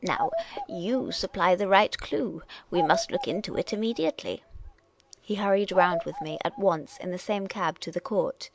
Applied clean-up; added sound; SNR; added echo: none; Bird vocalization, bird call, bird song; 9 dB; none.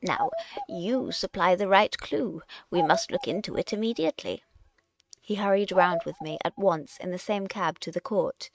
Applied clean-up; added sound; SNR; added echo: neural mask model RNNoise.